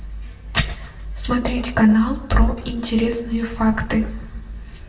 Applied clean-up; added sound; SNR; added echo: none; none; none; reverberation time 0.6 s.